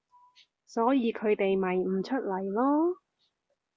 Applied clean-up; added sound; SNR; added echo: none; none; none; none.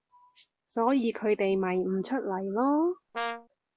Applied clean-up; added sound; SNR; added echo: none; Brass instrument; 5 dB; none.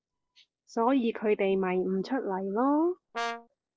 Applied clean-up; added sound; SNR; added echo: neural separator model SepFormer DNS4.